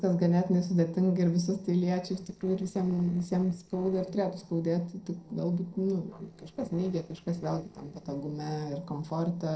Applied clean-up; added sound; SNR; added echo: neural separator model SepFormer DNS4.